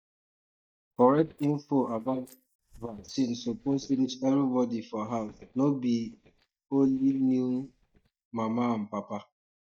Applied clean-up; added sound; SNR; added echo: neural mask model DeepFilterNet 3.